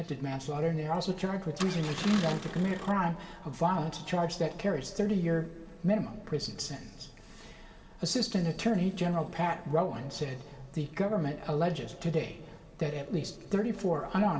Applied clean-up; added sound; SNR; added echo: none; Engine starting; 9 dB; reverberation time 2.6 s.